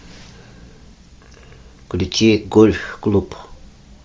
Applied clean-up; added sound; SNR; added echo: none; none; none; none.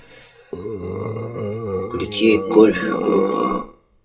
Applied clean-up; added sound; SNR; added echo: classical method WPE with log-MMSE.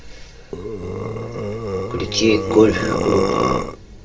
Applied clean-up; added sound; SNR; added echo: none; Burping, eructation; 1 dB; reverberation time 1.5 s.